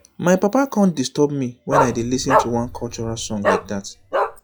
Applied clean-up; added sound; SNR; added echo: classical method log-MMSE.